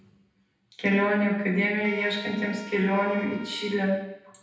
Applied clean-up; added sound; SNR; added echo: none; Trumpet; 19 dB; reverberation time 0.9 s.